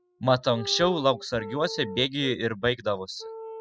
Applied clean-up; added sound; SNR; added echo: classical method spectral subtraction.